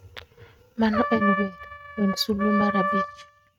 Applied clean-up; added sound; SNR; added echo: neural mask model RNNoise.